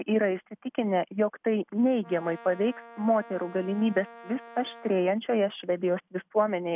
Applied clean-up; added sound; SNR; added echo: none; Brass instrument; 20 dB; none.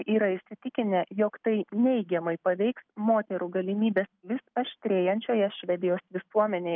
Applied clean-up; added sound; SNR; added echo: none; none; none; none.